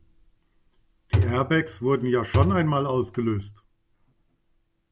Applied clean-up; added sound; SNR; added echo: none; Thump, thud; 0 dB; none.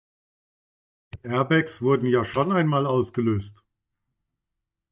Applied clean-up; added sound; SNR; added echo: neural mask model DeepFilterNet 3.